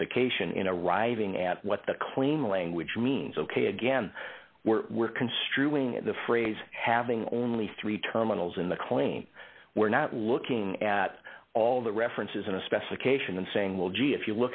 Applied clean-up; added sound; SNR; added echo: none; none; none; none.